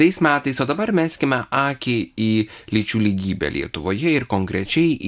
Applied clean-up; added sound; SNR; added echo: none; none; none; none.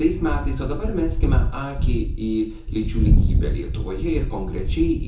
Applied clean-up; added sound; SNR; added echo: none; Wind; -4 dB; reverberation time 0.6 s.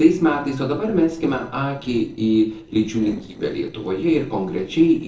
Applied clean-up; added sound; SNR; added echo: neural separator model SepFormer DNS4.